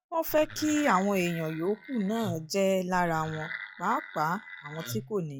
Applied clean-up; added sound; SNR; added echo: classical method log-MMSE.